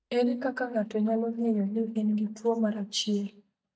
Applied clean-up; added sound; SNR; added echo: neural mask model DeepFilterNet 3.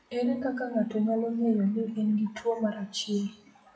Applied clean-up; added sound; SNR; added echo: classical method WPE with log-MMSE.